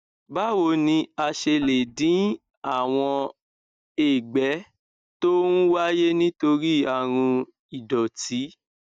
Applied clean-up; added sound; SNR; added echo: neural mask model DeepFilterNet 3.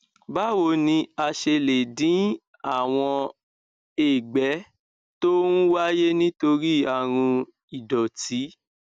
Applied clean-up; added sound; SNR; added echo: none; none; none; none.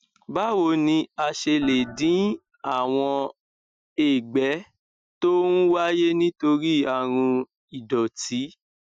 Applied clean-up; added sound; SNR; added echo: classical method Wiener filter.